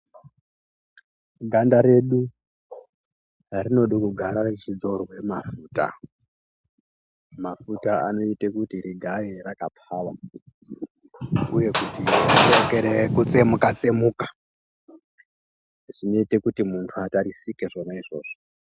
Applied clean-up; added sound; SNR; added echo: none; none; none; none.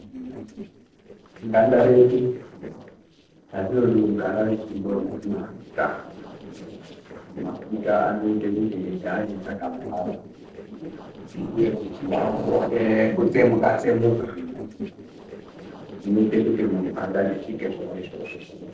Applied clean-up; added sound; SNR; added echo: neural separator model SepFormer DNS4.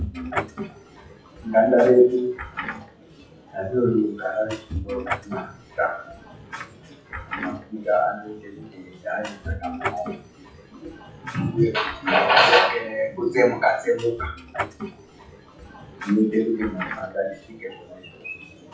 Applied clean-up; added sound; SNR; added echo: classical method WPE with log-MMSE.